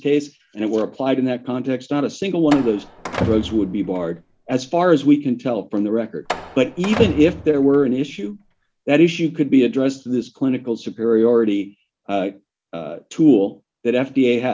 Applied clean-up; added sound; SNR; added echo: none; Slam; 11 dB; none.